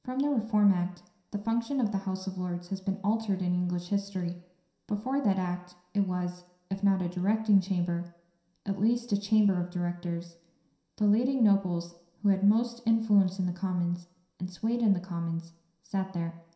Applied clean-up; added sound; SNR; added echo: none; none; none; reverberation time 0.7 s.